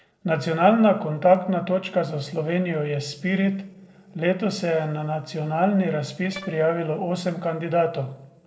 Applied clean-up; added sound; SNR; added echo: neural separator model SepFormer DNS4.